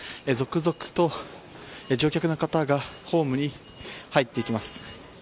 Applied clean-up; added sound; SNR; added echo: none; none; none; none.